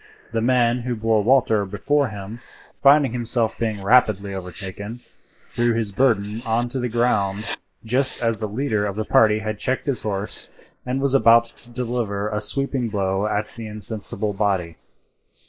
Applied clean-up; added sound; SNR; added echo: neural mask model Resemble Enhance denoiser.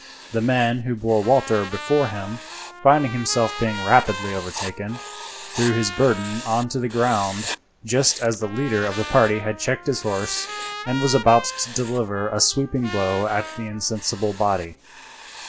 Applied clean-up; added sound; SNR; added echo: none; Writing + Trumpet; 12 dB; none.